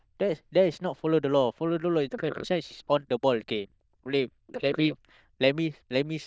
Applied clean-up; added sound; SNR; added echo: neural diffusion model UNIVERSE++.